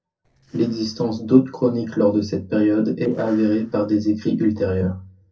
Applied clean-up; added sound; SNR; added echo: neural separator model SepFormer DNS4.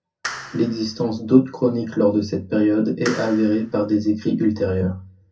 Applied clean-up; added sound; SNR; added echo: none; Clapping; 15 dB; reverberation time 0.3 s.